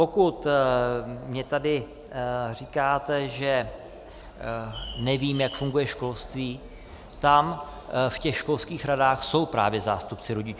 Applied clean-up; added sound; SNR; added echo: none; Bird; 16 dB; none.